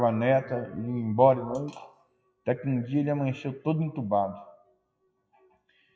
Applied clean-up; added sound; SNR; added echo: classical method WPE with log-MMSE.